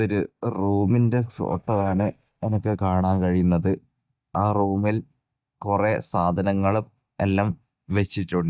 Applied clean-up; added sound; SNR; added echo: neural mask model DeepFilterNet 3.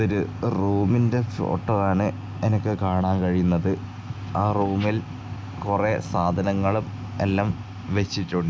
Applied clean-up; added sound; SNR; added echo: none; none; none; none.